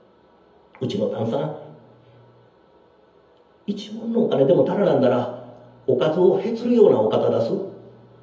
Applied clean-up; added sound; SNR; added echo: none; none; none; reverberation time 0.7 s.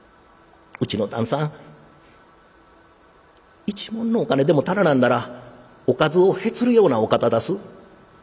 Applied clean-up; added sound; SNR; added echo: none; none; none; none.